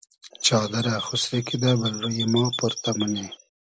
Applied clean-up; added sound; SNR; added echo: none; Chirp, tweet; 8 dB; none.